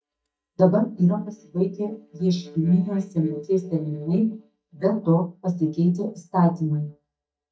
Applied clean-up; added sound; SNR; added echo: neural mask model DeepFilterNet 3.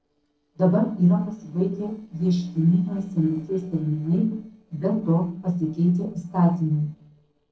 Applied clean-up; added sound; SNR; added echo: neural separator model SepFormer DNS4.